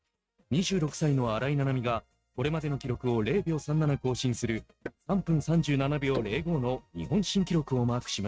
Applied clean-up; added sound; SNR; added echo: neural mask model RNNoise.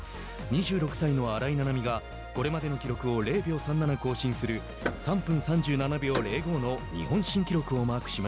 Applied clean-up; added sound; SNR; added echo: none; Door / Car; 13 dB; none.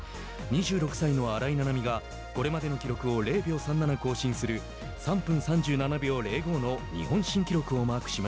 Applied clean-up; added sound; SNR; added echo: none; none; none; none.